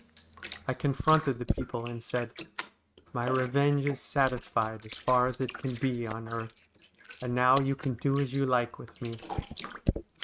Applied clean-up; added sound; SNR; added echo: neural mask model RNNoise.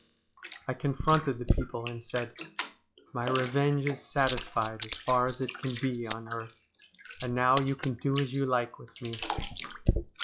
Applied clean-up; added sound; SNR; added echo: classical method log-MMSE.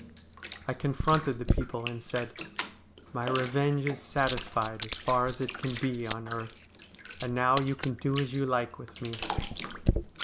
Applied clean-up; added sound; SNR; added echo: none; Coin (dropping) + Bathtub (filling or washing); 3 dB; none.